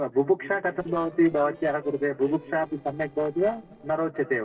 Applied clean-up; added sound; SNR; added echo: neural separator model SepFormer DNS4.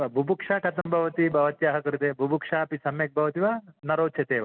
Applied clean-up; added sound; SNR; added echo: none; none; none; none.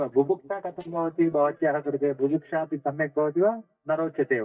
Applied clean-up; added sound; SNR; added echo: neural mask model DeepFilterNet 3.